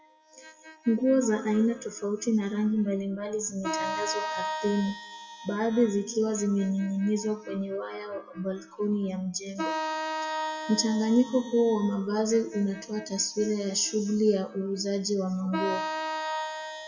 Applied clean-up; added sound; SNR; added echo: classical method WPE with log-MMSE.